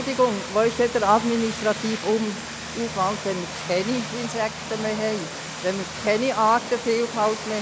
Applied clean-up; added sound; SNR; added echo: none; Vehicle; 9 dB; none.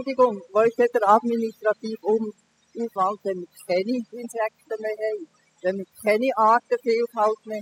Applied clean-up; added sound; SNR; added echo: classical method spectral subtraction.